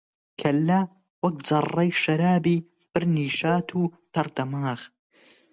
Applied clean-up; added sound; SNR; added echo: none; Dishes, pots, and pans; 14 dB; none.